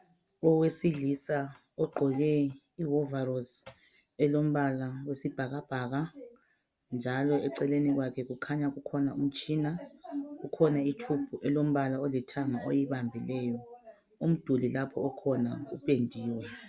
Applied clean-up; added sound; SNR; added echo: none; none; none; none.